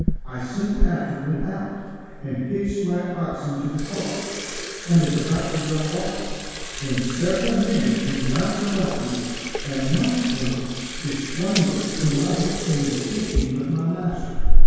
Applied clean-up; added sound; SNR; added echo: none; Sink (filling or washing) / Water tap, faucet; -2 dB; reverberation time 2.0 s.